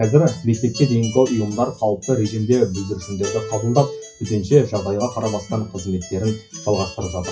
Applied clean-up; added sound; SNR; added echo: classical method WPE with log-MMSE.